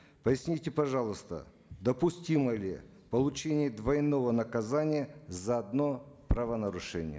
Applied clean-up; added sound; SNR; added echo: none; none; none; none.